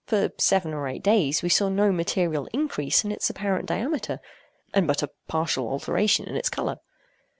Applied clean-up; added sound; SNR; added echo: none; none; none; none.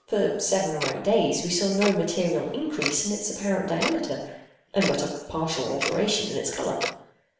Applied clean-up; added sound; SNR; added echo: none; Tick-tock; 10 dB; reverberation time 0.8 s.